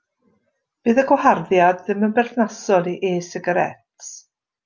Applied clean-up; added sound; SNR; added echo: none; none; none; none.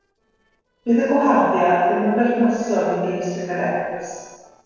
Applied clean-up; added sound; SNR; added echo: neural separator model SepFormer DNS4.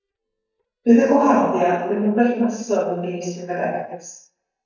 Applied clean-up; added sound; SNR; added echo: neural mask model DeepFilterNet 3.